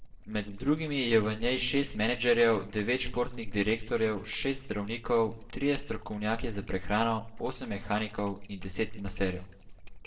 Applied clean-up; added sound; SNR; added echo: neural separator model SepFormer DNS4.